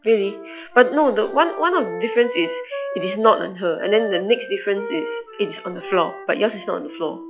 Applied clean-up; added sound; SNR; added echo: classical method log-MMSE.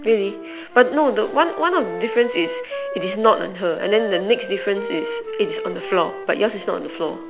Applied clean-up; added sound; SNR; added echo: none; Wind instrument, woodwind instrument; 10 dB; none.